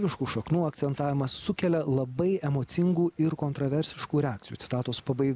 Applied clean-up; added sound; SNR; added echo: none; none; none; none.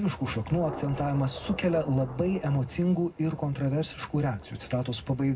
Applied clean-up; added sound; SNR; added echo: none; Thunder / Rain; 16 dB; reverberation time 0.3 s.